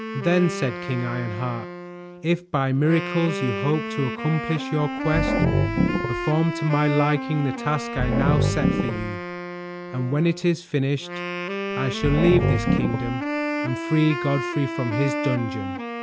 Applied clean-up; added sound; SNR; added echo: none; Growling + Wind instrument, woodwind instrument; 2 dB; none.